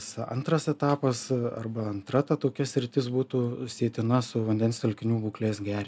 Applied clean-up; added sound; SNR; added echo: none; none; none; none.